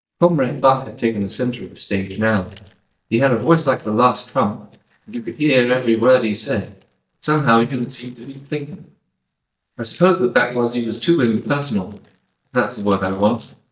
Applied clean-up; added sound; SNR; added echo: neural mask model DeepFilterNet 3.